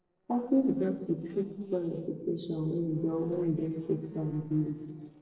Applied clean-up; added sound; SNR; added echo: neural separator model SepFormer DNS4.